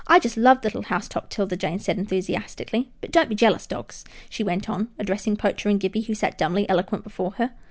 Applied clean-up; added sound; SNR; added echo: none; none; none; none.